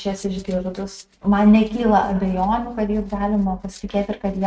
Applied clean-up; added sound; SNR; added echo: neural mask model RNNoise.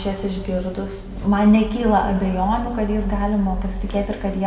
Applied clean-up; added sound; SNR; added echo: none; none; none; none.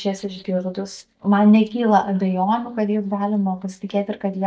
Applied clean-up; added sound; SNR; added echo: neural mask model DeepFilterNet 3.